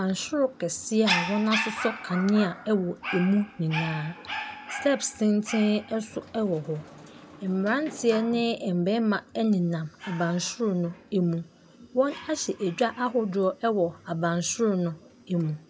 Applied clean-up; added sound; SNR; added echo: none; Dog; 11 dB; none.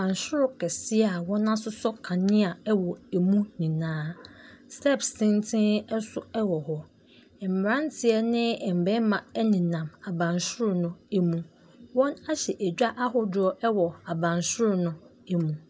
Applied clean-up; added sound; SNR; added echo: none; none; none; none.